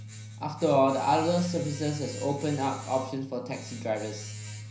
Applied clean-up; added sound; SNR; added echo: none; Domestic sounds, home sounds; 12 dB; reverberation time 0.5 s.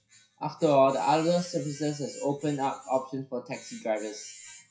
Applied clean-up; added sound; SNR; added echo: classical method WPE with log-MMSE.